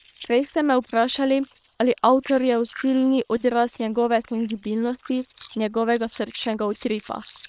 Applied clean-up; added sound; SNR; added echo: neural separator model SepFormer WHAM!.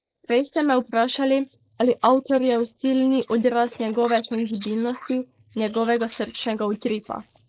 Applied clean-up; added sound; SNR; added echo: neural mask model Resemble Enhance denoiser.